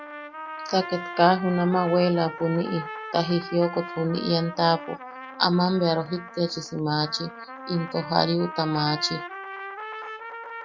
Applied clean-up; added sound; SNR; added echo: none; Trumpet; 12 dB; none.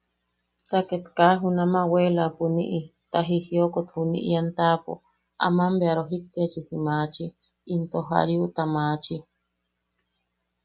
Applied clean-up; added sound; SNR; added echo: none; none; none; none.